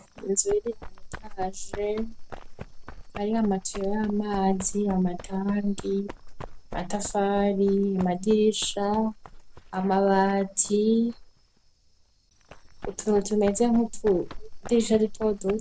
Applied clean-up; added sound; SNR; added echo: none; Run; 11 dB; none.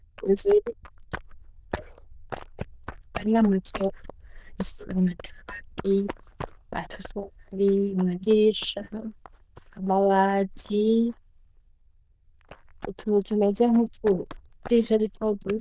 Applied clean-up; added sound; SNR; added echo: neural diffusion model UNIVERSE++.